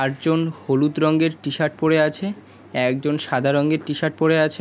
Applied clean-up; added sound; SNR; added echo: none; none; none; none.